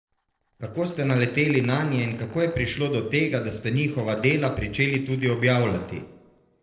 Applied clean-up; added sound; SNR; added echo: neural separator model SepFormer DNS4.